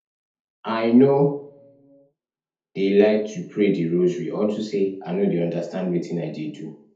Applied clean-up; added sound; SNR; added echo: none; none; none; reverberation time 0.5 s.